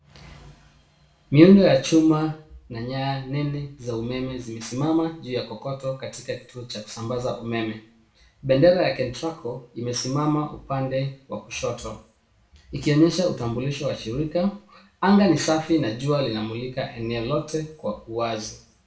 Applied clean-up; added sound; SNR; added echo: none; none; none; reverberation time 0.4 s.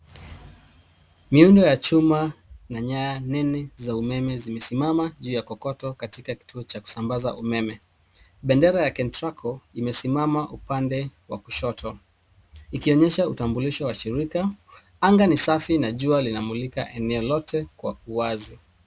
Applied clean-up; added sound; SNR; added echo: none; none; none; none.